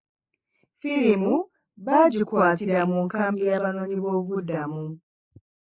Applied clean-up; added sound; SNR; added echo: neural mask model Resemble Enhance denoiser.